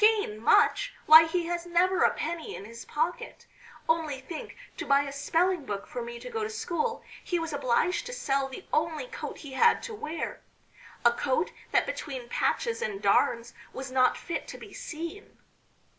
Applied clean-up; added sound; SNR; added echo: none; none; none; none.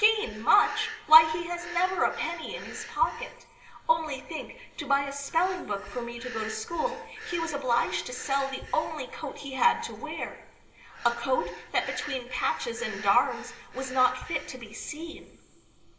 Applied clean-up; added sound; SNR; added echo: none; Breathing; 16 dB; reverberation time 2.9 s.